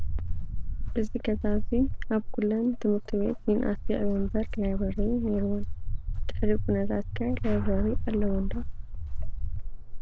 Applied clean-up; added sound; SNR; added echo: none; Walk, footsteps; -2 dB; none.